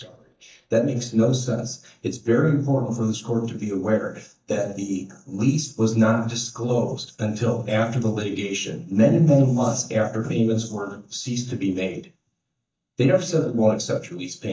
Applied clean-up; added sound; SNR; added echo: neural mask model DeepFilterNet 3.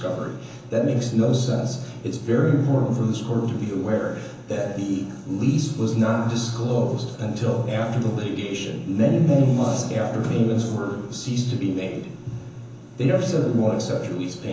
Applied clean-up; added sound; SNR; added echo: none; Dog; 16 dB; reverberation time 0.7 s.